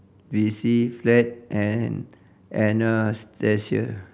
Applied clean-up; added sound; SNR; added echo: none; none; none; none.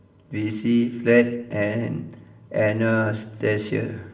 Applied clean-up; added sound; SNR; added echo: none; none; none; reverberation time 0.8 s.